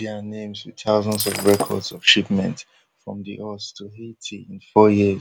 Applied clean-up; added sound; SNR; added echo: none; Shatter; 8 dB; none.